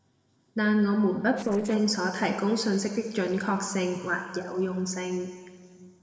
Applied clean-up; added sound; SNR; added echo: neural separator model SepFormer DNS4.